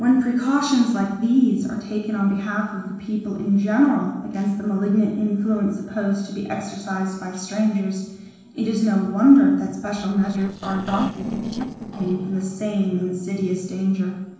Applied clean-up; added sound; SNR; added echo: neural separator model SepFormer DNS4.